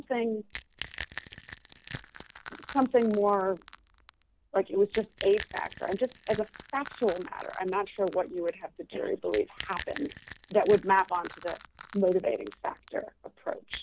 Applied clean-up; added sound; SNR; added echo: none; Crack / Crushing; 13 dB; none.